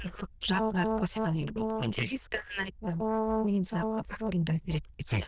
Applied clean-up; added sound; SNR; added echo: neural diffusion model UNIVERSE++.